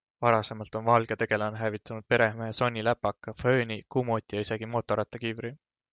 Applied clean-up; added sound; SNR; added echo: none; none; none; none.